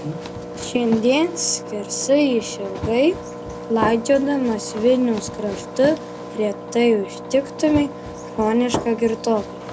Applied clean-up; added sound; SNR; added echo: none; Engine + Run; 10 dB; none.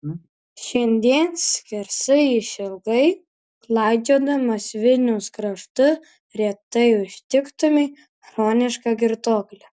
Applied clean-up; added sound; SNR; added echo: none; none; none; none.